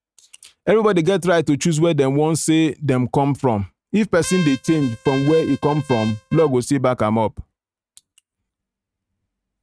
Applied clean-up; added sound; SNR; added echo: neural mask model RNNoise.